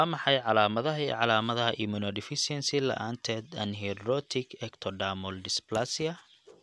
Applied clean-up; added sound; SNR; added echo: none; none; none; none.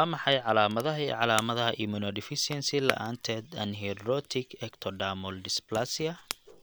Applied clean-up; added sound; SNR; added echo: none; Crackle; 14 dB; none.